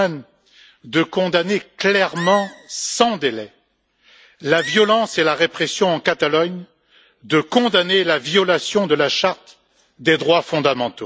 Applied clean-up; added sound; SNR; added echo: none; Animal; 15 dB; none.